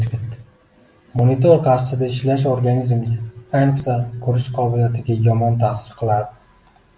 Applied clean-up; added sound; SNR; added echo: none; none; none; none.